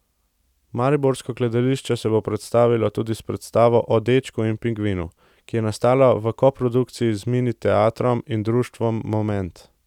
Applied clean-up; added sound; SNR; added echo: none; none; none; none.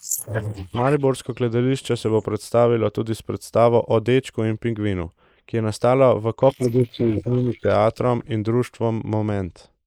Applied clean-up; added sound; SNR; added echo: neural mask model Resemble Enhance denoiser.